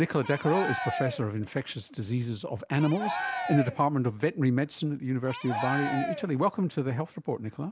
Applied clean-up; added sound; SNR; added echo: none; Cheering; 8 dB; none.